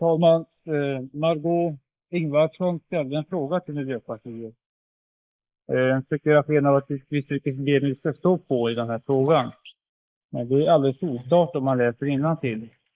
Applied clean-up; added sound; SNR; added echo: neural mask model Resemble Enhance denoiser.